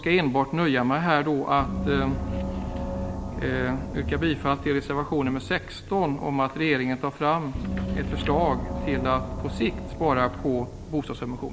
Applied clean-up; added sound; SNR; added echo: none; Gong; 7 dB; none.